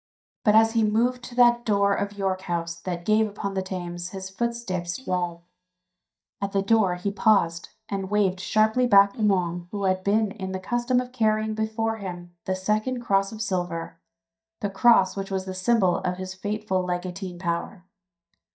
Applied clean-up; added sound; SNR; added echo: neural mask model DeepFilterNet 3.